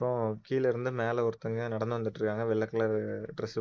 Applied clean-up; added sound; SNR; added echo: neural mask model Resemble Enhance denoiser.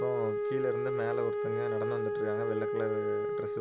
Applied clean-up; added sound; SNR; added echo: none; Wind instrument, woodwind instrument; -4 dB; none.